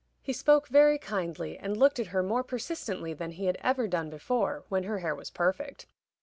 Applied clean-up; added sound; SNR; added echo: none; none; none; none.